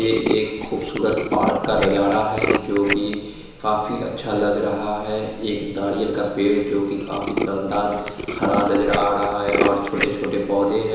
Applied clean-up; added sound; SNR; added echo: none; Tools; 7 dB; reverberation time 1.0 s.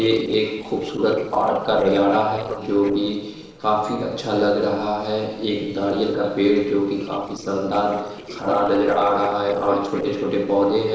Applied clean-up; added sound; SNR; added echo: neural separator model SepFormer DNS4.